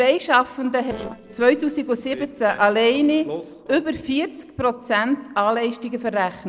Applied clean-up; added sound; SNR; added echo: neural separator model SepFormer DNS4.